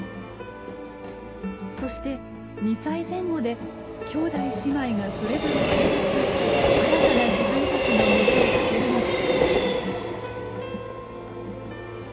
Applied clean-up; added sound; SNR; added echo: none; Train; -4 dB; reverberation time 0.3 s.